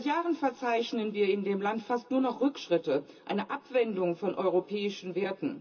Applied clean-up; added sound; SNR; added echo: none; none; none; reverberation time 0.2 s.